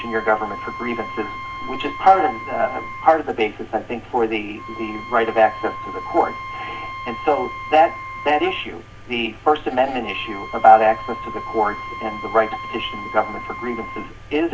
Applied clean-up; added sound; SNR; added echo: none; Wind instrument, woodwind instrument; 12 dB; none.